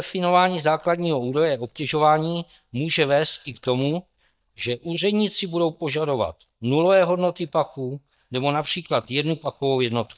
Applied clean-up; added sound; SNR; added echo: neural mask model DeepFilterNet 3.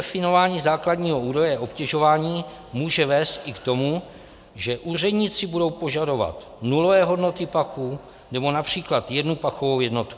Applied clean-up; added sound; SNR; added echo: none; none; none; none.